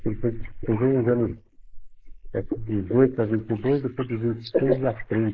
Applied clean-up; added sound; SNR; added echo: neural mask model Resemble Enhance denoiser.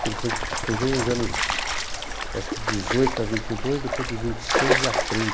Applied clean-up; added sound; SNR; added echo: none; Stream; -2 dB; none.